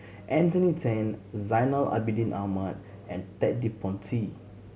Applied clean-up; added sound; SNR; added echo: none; none; none; none.